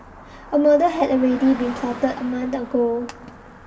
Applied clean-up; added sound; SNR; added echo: none; Car passing by; 16 dB; reverberation time 1.8 s.